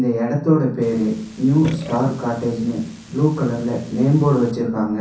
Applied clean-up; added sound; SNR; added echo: none; Burping, eructation; 19 dB; reverberation time 0.6 s.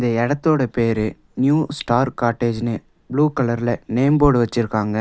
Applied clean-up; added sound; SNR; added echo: none; none; none; none.